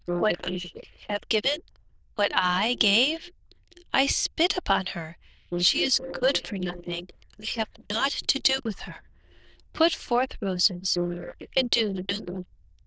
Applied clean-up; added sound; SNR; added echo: neural diffusion model UNIVERSE++.